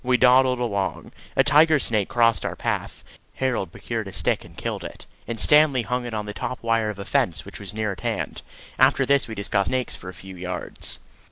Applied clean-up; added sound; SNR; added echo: none; none; none; none.